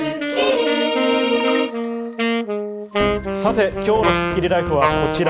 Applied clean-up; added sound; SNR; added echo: none; Wind instrument, woodwind instrument; 1 dB; none.